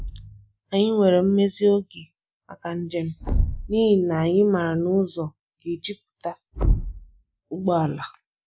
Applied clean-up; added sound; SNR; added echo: none; Thump, thud; 7 dB; none.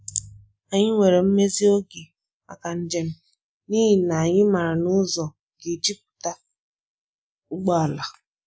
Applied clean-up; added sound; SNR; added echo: none; none; none; none.